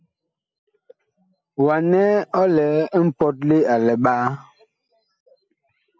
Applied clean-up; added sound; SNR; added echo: none; none; none; none.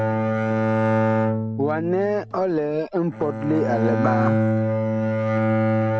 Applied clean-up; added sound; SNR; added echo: none; Bowed string instrument; -4 dB; none.